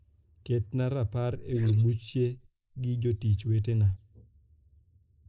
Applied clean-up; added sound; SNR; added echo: neural mask model Resemble Enhance denoiser.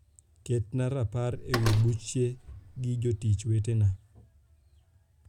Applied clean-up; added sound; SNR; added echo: none; Slam; 9 dB; none.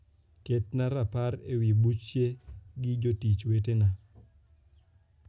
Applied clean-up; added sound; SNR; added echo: none; none; none; none.